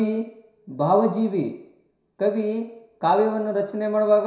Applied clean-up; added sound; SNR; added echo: none; none; none; reverberation time 0.7 s.